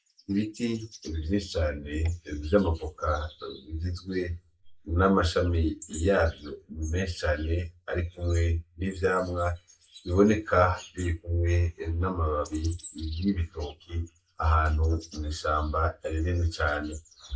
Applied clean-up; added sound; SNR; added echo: neural mask model Resemble Enhance denoiser.